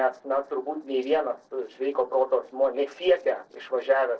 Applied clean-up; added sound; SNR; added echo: neural separator model SepFormer DNS4.